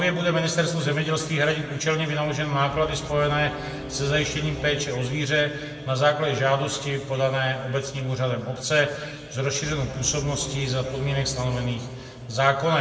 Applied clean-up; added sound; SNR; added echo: none; Brass instrument; 16 dB; reverberation time 1.9 s.